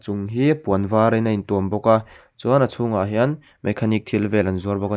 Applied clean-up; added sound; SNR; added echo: none; none; none; none.